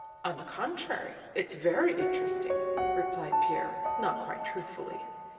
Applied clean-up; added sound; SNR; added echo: none; Piano; -1 dB; reverberation time 2.5 s.